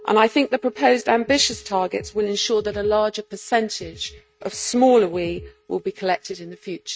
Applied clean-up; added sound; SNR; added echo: neural mask model RNNoise.